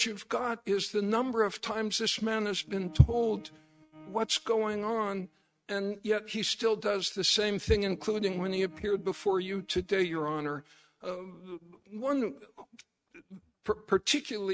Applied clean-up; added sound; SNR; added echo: neural mask model RNNoise.